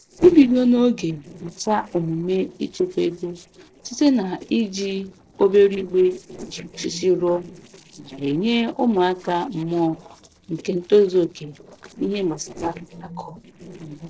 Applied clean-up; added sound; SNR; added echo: neural separator model SepFormer DNS4.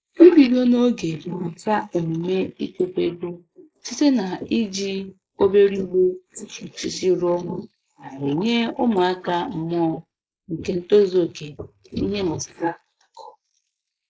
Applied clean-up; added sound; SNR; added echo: neural mask model Resemble Enhance denoiser.